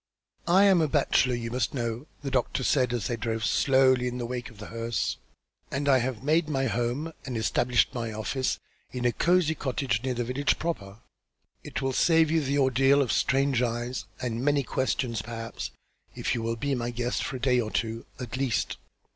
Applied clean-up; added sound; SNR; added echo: none; none; none; none.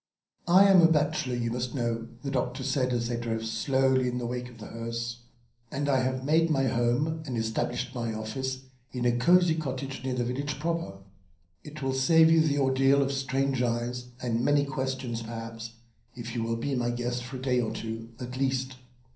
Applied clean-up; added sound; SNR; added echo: none; none; none; reverberation time 0.6 s.